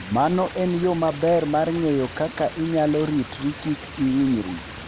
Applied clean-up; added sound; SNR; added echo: none; Stream; 14 dB; none.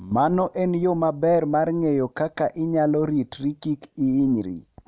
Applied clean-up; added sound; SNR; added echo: none; none; none; none.